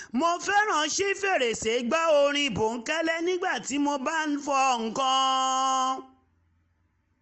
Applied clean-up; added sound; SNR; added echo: none; none; none; none.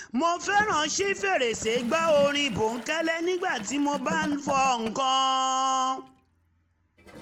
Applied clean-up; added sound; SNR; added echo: none; Toilet flush / Gurgling; 15 dB; none.